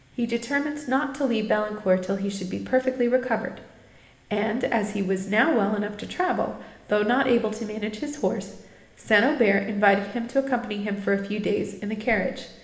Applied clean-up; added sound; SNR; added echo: none; none; none; reverberation time 1.1 s.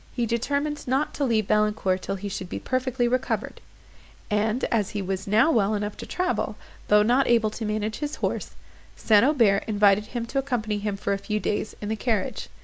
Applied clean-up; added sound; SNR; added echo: none; none; none; none.